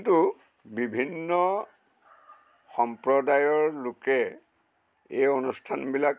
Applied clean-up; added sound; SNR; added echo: none; none; none; none.